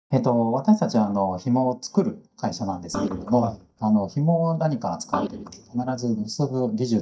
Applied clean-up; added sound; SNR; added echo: neural mask model DeepFilterNet 3.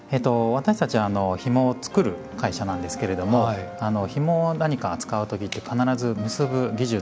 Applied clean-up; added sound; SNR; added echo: none; none; none; none.